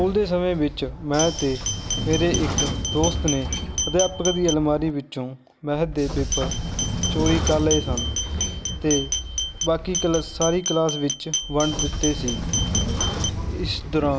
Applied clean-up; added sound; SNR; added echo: none; Glass + Sliding door / Train; 2 dB; none.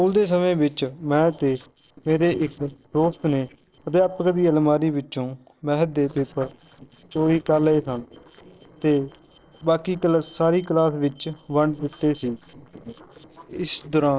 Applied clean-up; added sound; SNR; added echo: neural separator model SepFormer DNS4.